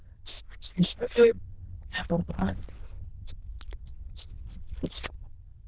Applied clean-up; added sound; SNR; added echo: neural diffusion model UNIVERSE++.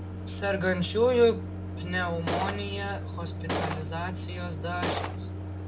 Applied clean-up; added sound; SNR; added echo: none; Gunshot, gunfire + Microwave oven; 5 dB; none.